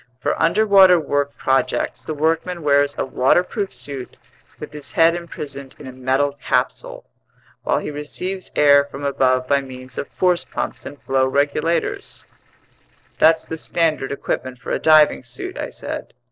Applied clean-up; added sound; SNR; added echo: neural separator model SepFormer DNS4.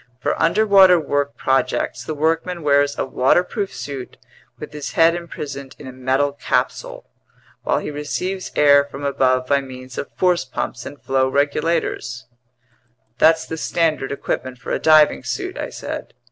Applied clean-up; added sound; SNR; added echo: none; none; none; none.